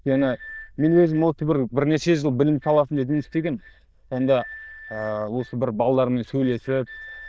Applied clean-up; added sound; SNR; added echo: neural diffusion model UNIVERSE++.